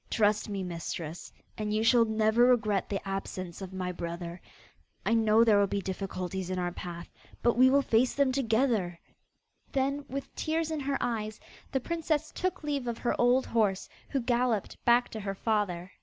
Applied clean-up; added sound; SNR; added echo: none; none; none; none.